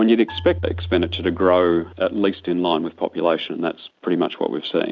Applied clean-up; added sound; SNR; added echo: none; Marimba, xylophone; 14 dB; none.